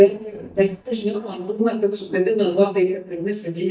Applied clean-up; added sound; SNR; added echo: neural mask model DeepFilterNet 3.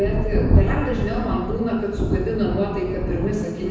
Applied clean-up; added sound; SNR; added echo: none; Thunder; -2 dB; reverberation time 1.1 s.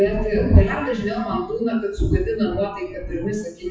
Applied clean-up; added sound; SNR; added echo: classical method WPE with log-MMSE.